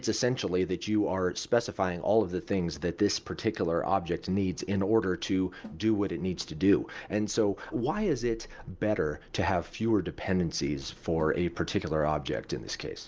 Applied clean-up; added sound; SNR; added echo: none; Snare drum; 18 dB; none.